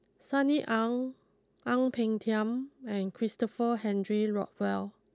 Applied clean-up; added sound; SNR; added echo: none; none; none; none.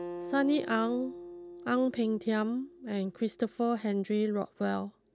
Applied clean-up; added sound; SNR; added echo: none; Acoustic guitar; 14 dB; none.